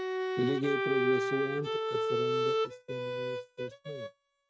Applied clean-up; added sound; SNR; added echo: neural mask model RNNoise.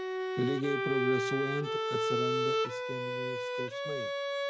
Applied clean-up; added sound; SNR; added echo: none; Bowed string instrument; -4 dB; none.